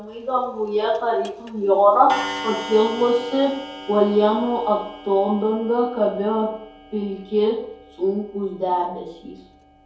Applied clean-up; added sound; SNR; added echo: none; Clock; 15 dB; reverberation time 2.3 s.